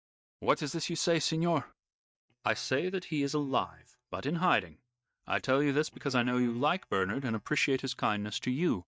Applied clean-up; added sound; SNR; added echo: neural mask model DeepFilterNet 3.